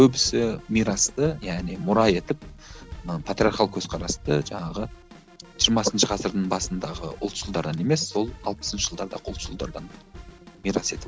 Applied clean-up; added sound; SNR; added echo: none; Drum kit; 17 dB; none.